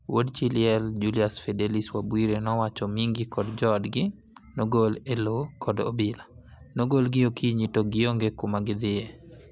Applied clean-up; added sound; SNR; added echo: none; none; none; none.